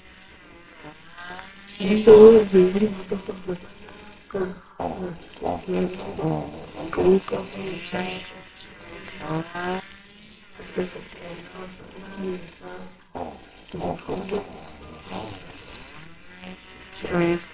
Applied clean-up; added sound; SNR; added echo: neural separator model SepFormer WHAMR!.